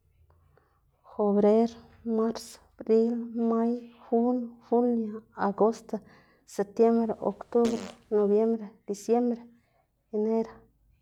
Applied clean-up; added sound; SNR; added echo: none; Fart; 17 dB; none.